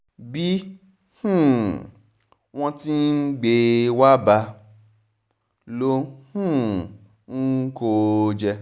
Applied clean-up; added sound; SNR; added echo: none; none; none; none.